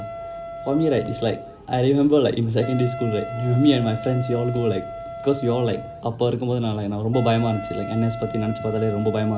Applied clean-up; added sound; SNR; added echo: none; Wind instrument, woodwind instrument; 12 dB; reverberation time 2.1 s.